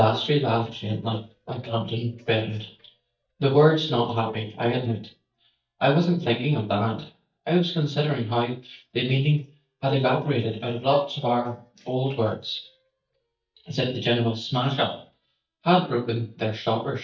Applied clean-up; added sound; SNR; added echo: neural mask model DeepFilterNet 3.